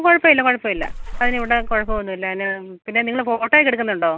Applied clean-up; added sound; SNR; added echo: none; Water / Splash, splatter; 6 dB; none.